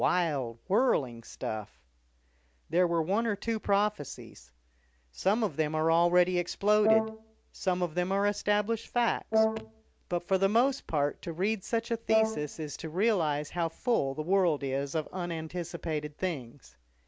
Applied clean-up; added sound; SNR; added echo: none; Brass instrument; 3 dB; none.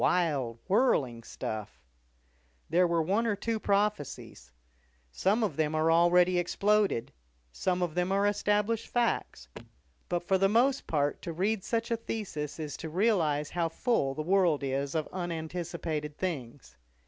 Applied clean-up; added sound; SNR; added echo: none; none; none; none.